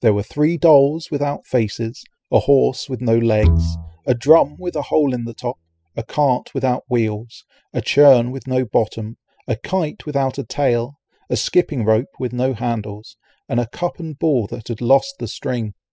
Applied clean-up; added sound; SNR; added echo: classical method spectral subtraction.